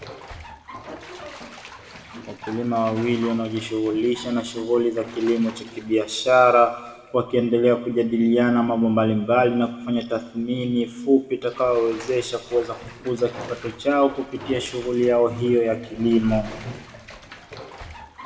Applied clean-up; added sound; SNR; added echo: none; Bathtub (filling or washing); 18 dB; reverberation time 1.2 s.